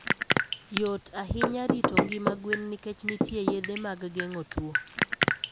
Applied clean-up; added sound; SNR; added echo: none; Drip + Knock / Wood; -4 dB; none.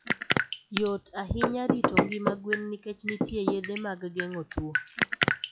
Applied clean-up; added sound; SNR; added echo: classical method log-MMSE.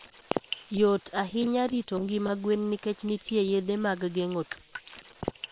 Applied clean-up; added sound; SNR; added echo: neural separator model SepFormer WHAM!.